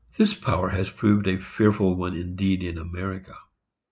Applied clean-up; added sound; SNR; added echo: neural mask model Resemble Enhance denoiser.